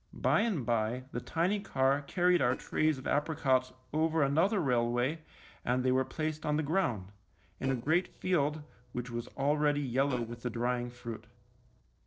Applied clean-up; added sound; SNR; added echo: neural separator model SepFormer DNS4.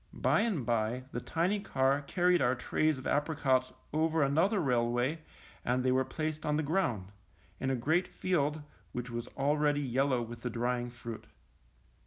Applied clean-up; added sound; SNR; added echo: none; none; none; none.